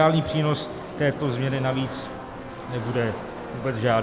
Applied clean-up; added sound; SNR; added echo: none; Car passing by / Race car, auto racing; 10 dB; none.